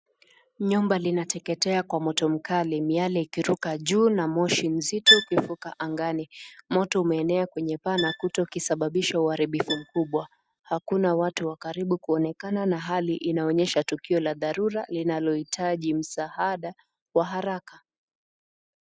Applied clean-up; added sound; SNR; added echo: neural mask model RNNoise.